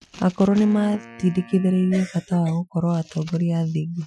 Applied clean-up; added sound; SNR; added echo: classical method Wiener filter.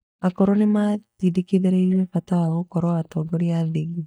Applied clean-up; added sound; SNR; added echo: neural mask model DeepFilterNet 3.